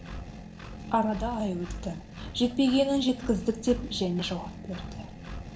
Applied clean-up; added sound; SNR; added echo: none; Engine; 10 dB; reverberation time 0.4 s.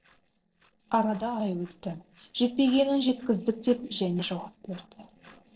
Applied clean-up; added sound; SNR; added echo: neural separator model SepFormer DNS4.